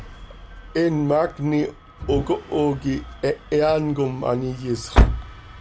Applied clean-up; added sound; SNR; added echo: none; Engine starting; 3 dB; none.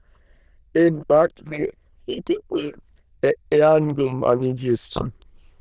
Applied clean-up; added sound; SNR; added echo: neural diffusion model UNIVERSE++.